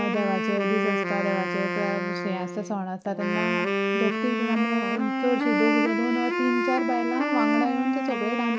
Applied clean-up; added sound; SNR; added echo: none; Wind instrument, woodwind instrument; -1 dB; none.